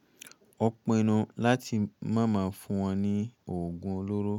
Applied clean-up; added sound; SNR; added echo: none; none; none; none.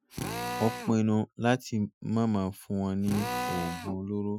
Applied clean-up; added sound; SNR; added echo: classical method Wiener filter.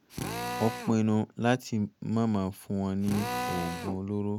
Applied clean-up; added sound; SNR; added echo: none; Drill; 8 dB; none.